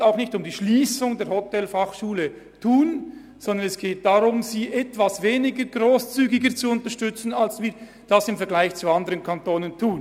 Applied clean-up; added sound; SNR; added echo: none; none; none; none.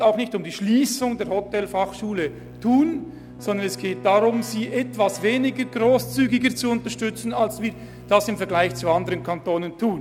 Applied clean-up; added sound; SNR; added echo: none; Keyboard (musical); 16 dB; none.